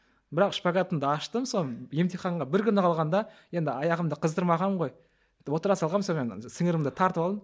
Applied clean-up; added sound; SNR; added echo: none; none; none; none.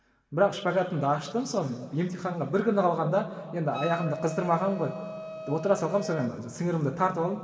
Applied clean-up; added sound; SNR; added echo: none; Wind instrument, woodwind instrument; 12 dB; reverberation time 2.0 s.